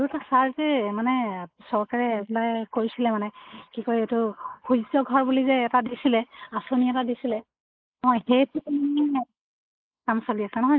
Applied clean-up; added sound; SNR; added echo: neural mask model Resemble Enhance denoiser.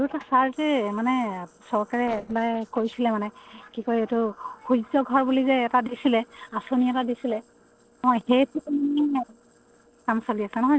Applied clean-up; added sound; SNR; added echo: neural separator model SepFormer DNS4.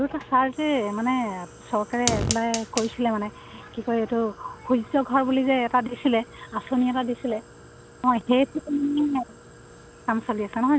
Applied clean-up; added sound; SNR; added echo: none; Fire; 13 dB; none.